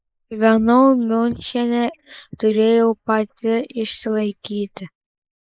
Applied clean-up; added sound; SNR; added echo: neural mask model Resemble Enhance denoiser.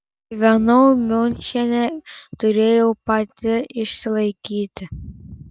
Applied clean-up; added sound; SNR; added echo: none; none; none; none.